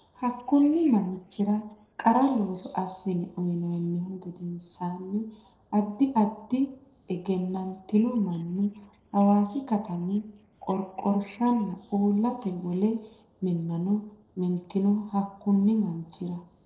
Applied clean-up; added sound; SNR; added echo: neural separator model SepFormer DNS4.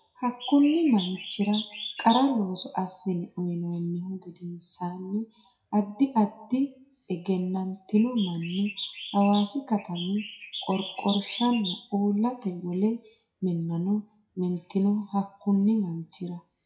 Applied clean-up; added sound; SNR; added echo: classical method WPE with log-MMSE.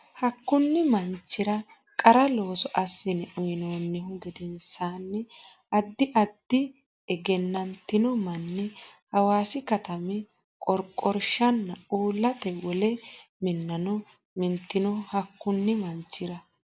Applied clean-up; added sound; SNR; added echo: none; none; none; none.